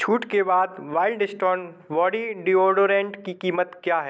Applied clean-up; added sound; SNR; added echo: none; none; none; none.